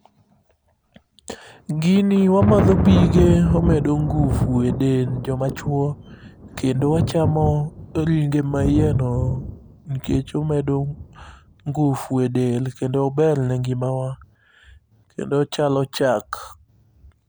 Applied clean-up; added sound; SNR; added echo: none; Thunder; 5 dB; none.